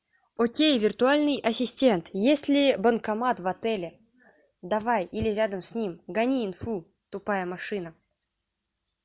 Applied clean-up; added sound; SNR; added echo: none; none; none; none.